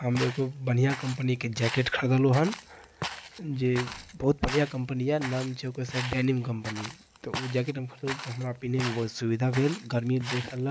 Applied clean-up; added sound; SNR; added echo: none; Walk, footsteps; 12 dB; none.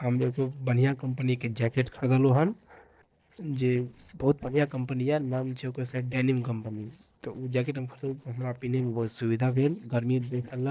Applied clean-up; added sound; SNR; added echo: neural separator model SepFormer DNS4.